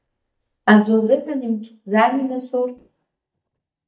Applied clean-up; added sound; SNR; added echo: neural mask model DeepFilterNet 3.